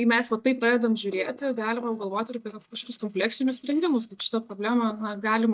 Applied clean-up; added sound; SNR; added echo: neural mask model DeepFilterNet 3.